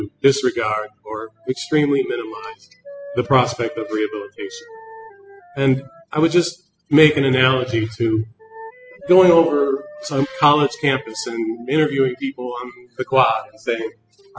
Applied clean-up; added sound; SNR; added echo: classical method spectral subtraction.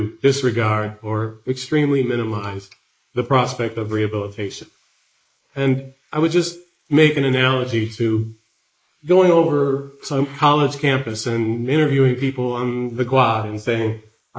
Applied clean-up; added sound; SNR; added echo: neural mask model Resemble Enhance denoiser.